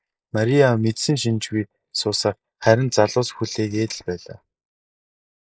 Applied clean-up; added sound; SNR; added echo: neural mask model Resemble Enhance denoiser.